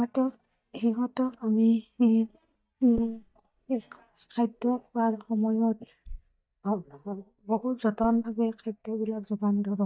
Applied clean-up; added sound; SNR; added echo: neural mask model DeepFilterNet 3.